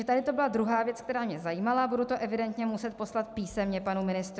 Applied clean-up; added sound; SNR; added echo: none; none; none; none.